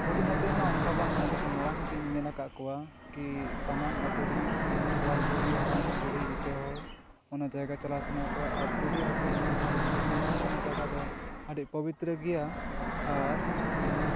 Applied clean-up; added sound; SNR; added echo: none; Fixed-wing aircraft, airplane; -4 dB; none.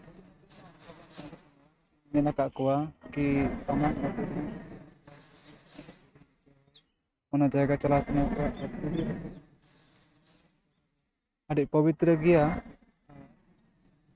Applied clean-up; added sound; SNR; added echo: neural mask model RNNoise.